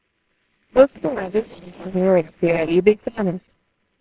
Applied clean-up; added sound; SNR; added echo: neural separator model SepFormer WHAMR!.